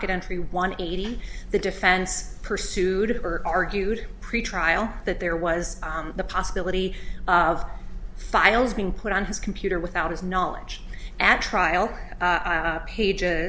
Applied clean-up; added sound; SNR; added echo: none; none; none; none.